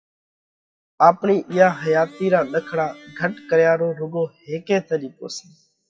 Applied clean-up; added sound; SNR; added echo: classical method WPE with log-MMSE.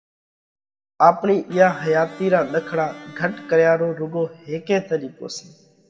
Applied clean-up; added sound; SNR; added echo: none; Electric guitar; 19 dB; reverberation time 1.9 s.